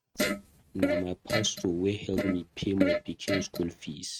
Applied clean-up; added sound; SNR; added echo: neural mask model RNNoise.